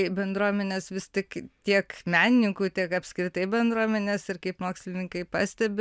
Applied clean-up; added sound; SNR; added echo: none; none; none; none.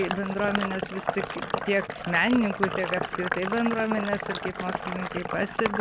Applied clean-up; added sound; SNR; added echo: none; Sink (filling or washing); 3 dB; none.